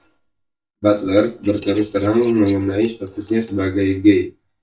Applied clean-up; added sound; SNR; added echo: neural mask model DeepFilterNet 3.